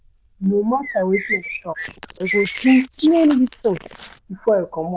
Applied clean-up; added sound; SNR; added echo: neural diffusion model UNIVERSE++.